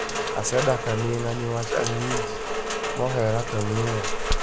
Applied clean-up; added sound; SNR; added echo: none; Rain; 0 dB; none.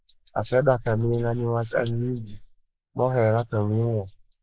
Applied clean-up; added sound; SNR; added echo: neural mask model Resemble Enhance denoiser.